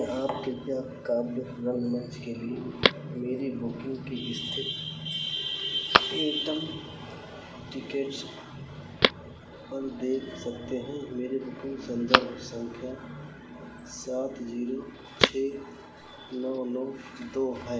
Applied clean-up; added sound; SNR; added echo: none; Telephone; 2 dB; reverberation time 0.8 s.